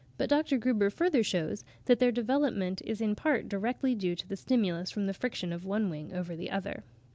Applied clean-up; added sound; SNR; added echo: none; none; none; none.